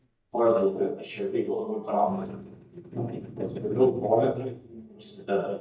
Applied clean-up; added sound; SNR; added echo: neural mask model DeepFilterNet 3.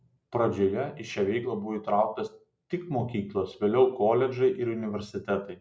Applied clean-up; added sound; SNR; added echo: none; none; none; none.